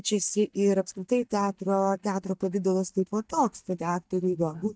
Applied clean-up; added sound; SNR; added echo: neural mask model DeepFilterNet 3.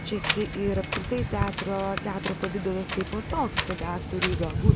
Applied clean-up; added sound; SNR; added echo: none; Wind; -1 dB; none.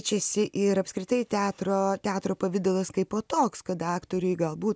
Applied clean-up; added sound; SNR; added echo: none; none; none; none.